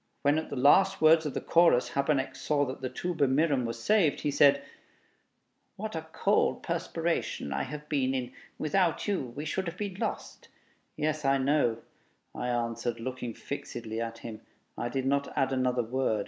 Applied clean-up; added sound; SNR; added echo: none; none; none; none.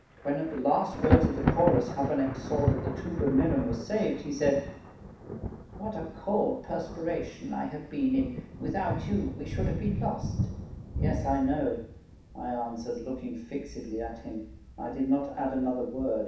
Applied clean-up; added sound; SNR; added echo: none; Thunder; 3 dB; reverberation time 0.7 s.